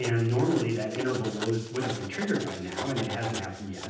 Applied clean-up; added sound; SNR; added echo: none; Writing; 9 dB; reverberation time 0.9 s.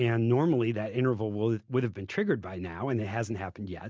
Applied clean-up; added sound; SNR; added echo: none; none; none; none.